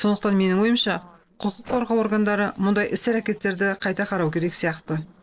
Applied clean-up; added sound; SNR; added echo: neural separator model SepFormer DNS4.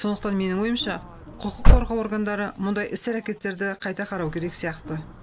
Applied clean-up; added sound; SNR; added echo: none; Slam / Car; -3 dB; none.